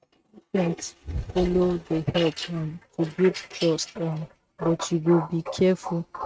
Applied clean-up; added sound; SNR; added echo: neural mask model RNNoise.